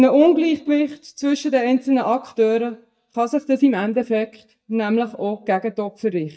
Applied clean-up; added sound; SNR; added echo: neural mask model DeepFilterNet 3.